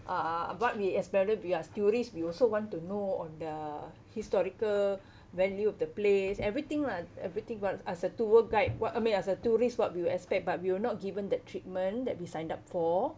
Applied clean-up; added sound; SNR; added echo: none; none; none; none.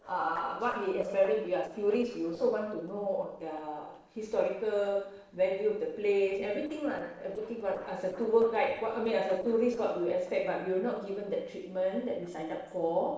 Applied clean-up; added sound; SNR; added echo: neural separator model SepFormer DNS4.